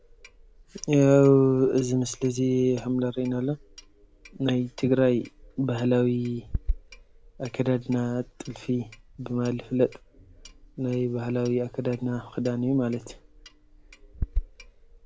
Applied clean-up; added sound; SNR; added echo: none; Clock; 13 dB; none.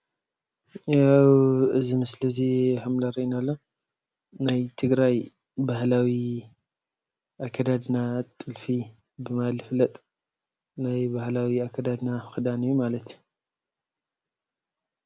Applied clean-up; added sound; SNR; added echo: none; none; none; none.